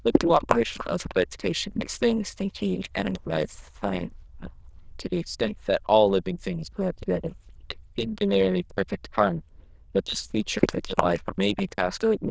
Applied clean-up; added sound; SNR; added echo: neural diffusion model UNIVERSE++.